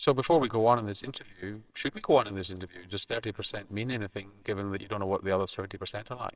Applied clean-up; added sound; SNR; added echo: neural separator model SepFormer WHAMR!.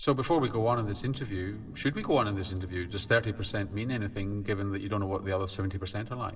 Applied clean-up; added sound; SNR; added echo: none; Engine; 17 dB; reverberation time 2.7 s.